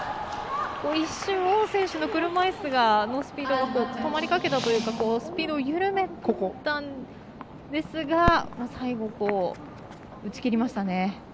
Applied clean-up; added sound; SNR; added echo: none; Fireworks; 10 dB; none.